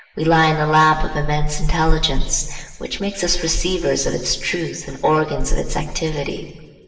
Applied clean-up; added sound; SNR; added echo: none; none; none; reverberation time 1.4 s.